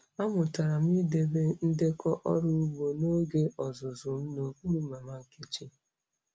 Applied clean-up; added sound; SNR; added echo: none; none; none; none.